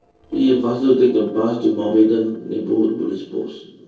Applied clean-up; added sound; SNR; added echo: neural separator model SepFormer DNS4.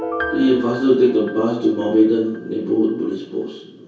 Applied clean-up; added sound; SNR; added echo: none; Piano; 13 dB; reverberation time 0.6 s.